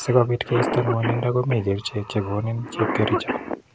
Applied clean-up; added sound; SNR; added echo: none; Cough; 5 dB; none.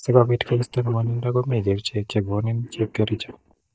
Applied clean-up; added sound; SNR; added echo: neural mask model DeepFilterNet 3.